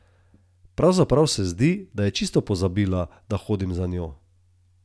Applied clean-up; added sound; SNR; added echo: none; none; none; none.